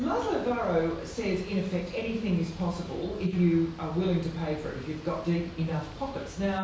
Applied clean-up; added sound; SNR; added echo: none; Boat, Water vehicle; 15 dB; reverberation time 0.7 s.